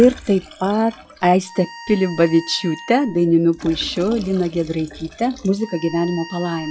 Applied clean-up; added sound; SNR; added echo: classical method log-MMSE.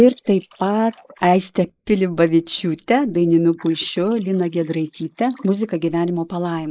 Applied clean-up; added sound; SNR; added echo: neural mask model Resemble Enhance denoiser.